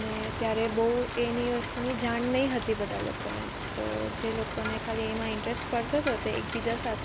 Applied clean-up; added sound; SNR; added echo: none; Rain; 7 dB; none.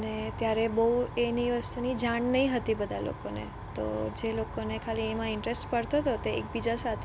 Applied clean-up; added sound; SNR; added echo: none; none; none; none.